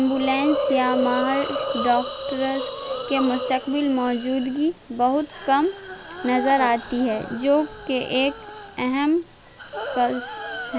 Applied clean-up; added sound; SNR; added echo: none; Hiss; 7 dB; none.